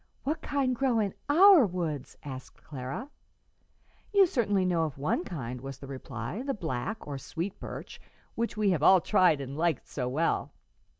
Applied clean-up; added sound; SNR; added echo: none; none; none; none.